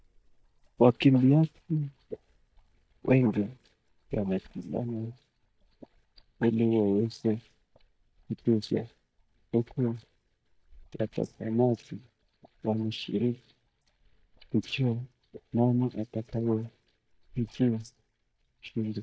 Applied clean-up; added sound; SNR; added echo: neural mask model DeepFilterNet 3.